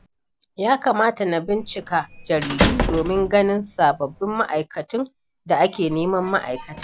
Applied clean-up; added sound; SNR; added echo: none; Squeak / Slam / Human group actions; 8 dB; none.